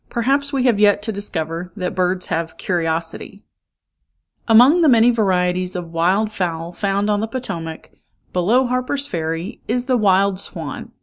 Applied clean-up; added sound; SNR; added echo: none; none; none; none.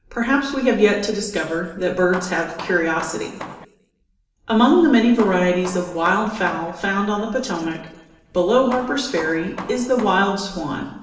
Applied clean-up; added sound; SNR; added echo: none; Hammer; 16 dB; reverberation time 0.9 s.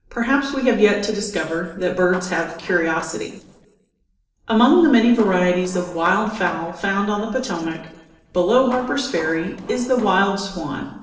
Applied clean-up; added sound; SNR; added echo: neural separator model SepFormer DNS4.